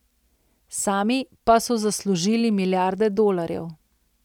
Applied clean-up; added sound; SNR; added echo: none; none; none; none.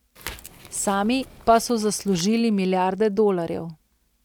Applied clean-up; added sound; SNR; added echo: none; Crackle; 20 dB; none.